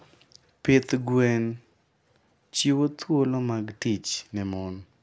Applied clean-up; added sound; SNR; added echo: none; none; none; none.